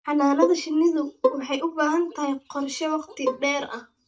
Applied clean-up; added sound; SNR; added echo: neural mask model DeepFilterNet 3.